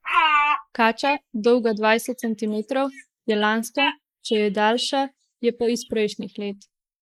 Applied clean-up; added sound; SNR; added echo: neural mask model Resemble Enhance denoiser.